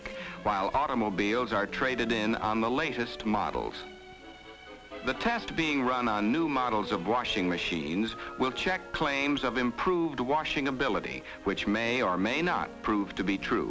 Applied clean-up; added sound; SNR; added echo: none; none; none; none.